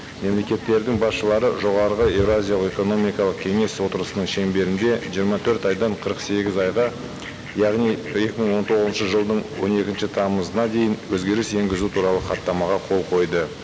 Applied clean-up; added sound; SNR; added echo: none; Fowl; 13 dB; none.